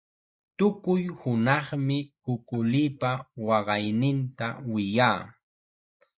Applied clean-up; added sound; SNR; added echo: neural mask model Resemble Enhance denoiser.